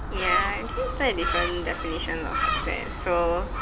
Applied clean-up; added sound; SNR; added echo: none; Gull, seagull; 0 dB; none.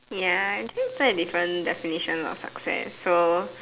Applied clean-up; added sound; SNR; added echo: none; none; none; none.